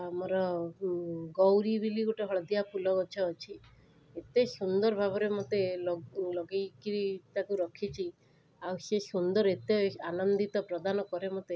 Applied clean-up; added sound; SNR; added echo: none; none; none; none.